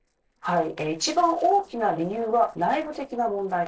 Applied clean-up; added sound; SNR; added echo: neural separator model SepFormer DNS4.